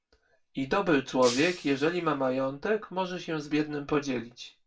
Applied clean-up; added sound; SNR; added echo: none; Shatter; 12 dB; reverberation time 0.2 s.